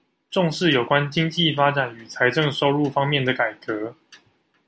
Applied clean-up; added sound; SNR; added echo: none; none; none; none.